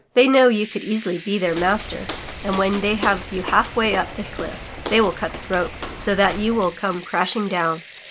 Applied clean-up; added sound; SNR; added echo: none; Walk, footsteps + Sink (filling or washing) / Water tap, faucet / Liquid; 12 dB; none.